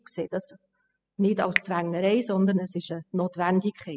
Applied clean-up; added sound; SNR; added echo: classical method spectral subtraction.